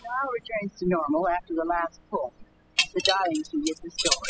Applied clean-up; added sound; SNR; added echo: classical method spectral subtraction.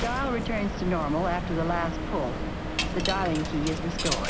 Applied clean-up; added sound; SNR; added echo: none; Coin (dropping); 1 dB; none.